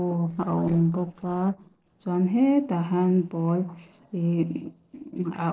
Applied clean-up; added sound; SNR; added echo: neural separator model SepFormer DNS4.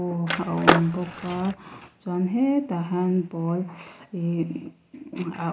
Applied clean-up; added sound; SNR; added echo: none; Skateboard; -1 dB; none.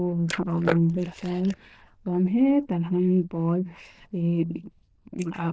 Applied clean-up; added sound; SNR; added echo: neural diffusion model UNIVERSE++.